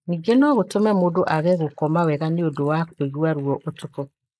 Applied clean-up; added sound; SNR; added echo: neural mask model Resemble Enhance denoiser.